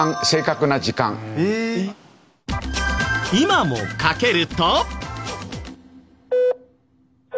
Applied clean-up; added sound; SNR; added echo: none; none; none; none.